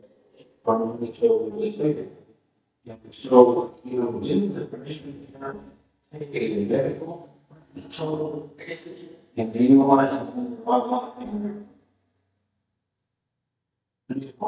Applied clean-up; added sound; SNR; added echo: neural mask model DeepFilterNet 3.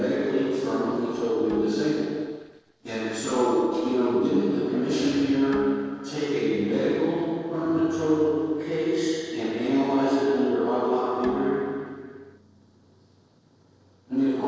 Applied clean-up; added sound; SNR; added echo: neural separator model SepFormer DNS4.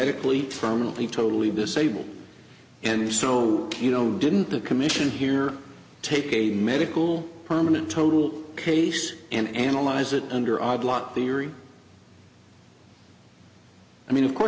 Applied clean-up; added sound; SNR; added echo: none; none; none; none.